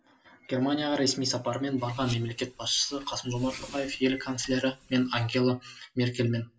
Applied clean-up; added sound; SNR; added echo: none; Car; 18 dB; reverberation time 0.2 s.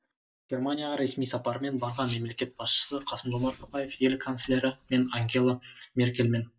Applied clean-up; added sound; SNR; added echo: neural mask model DeepFilterNet 3.